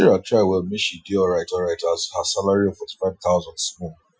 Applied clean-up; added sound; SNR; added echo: classical method Wiener filter.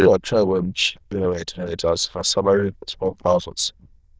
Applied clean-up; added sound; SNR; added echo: neural diffusion model UNIVERSE++.